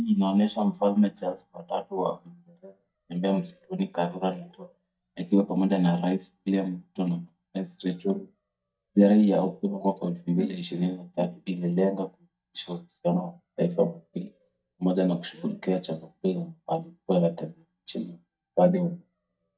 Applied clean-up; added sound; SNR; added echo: neural mask model DeepFilterNet 3.